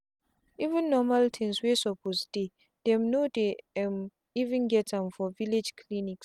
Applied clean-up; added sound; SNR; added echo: none; none; none; none.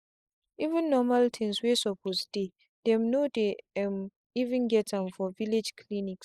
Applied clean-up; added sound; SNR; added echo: neural mask model Resemble Enhance denoiser.